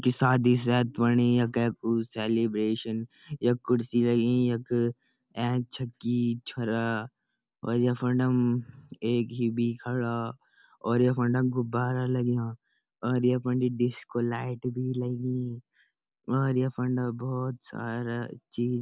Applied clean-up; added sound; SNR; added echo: none; none; none; none.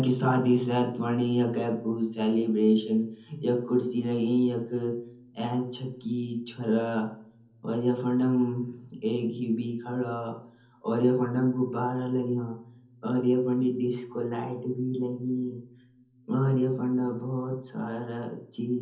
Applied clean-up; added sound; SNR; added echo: none; none; none; reverberation time 0.7 s.